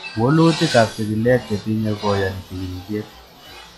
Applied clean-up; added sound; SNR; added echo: classical method log-MMSE.